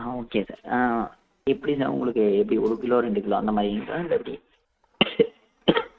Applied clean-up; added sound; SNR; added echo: neural mask model RNNoise.